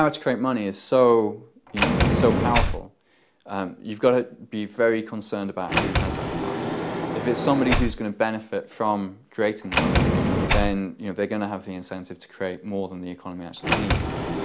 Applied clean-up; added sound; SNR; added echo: none; Sliding door; 1 dB; none.